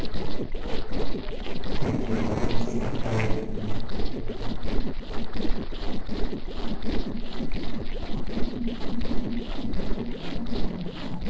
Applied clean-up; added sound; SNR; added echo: neural separator model SepFormer DNS4.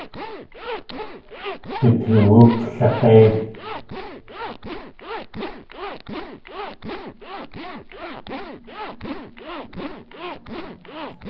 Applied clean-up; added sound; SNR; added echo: none; Zipper (clothing); 11 dB; reverberation time 0.9 s.